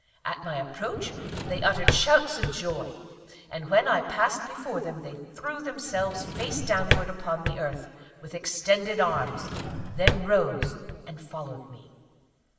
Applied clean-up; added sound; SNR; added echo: none; Drawer open or close; 2 dB; reverberation time 2.0 s.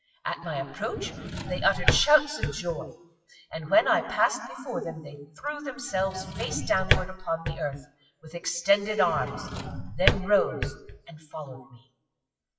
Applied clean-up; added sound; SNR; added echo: classical method WPE with log-MMSE.